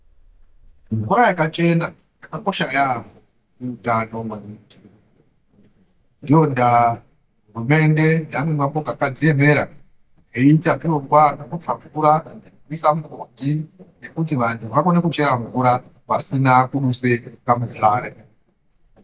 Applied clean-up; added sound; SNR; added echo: neural mask model DeepFilterNet 3.